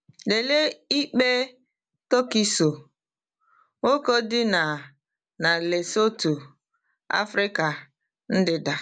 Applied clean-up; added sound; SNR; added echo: none; none; none; none.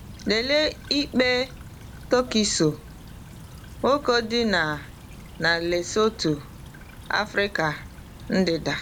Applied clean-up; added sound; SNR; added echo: none; Stream / Trickle, dribble; 16 dB; none.